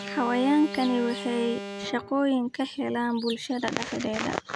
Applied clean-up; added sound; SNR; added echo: none; Alarm; 13 dB; none.